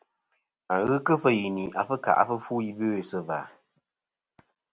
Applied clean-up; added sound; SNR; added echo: none; none; none; none.